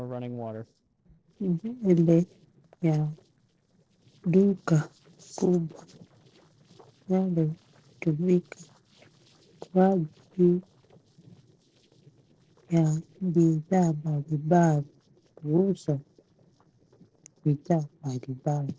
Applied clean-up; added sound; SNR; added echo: neural separator model SepFormer DNS4.